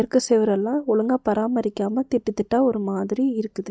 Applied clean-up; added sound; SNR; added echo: none; none; none; none.